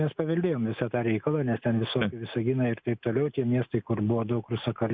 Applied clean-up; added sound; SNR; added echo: neural mask model Resemble Enhance denoiser.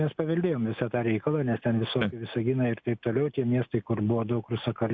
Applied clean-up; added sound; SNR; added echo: none; none; none; none.